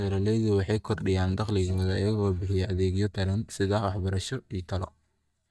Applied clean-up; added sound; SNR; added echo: neural mask model DeepFilterNet 3.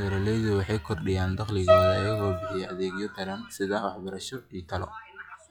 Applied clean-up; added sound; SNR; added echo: classical method log-MMSE.